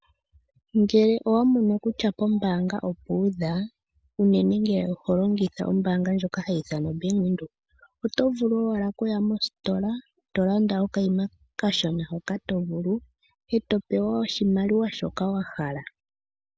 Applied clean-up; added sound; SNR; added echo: none; none; none; none.